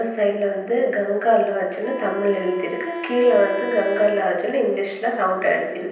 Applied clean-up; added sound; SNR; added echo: none; Wind instrument, woodwind instrument; 15 dB; reverberation time 0.9 s.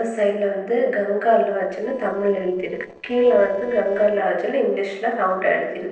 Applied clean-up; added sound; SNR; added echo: neural separator model SepFormer DNS4.